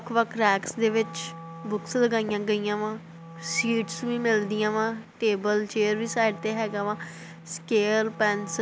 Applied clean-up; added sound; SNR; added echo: none; Wind instrument, woodwind instrument; 16 dB; none.